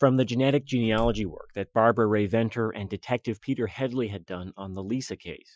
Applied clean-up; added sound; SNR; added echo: classical method Wiener filter.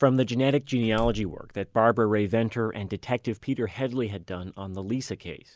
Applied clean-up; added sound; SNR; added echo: none; Slam; 13 dB; none.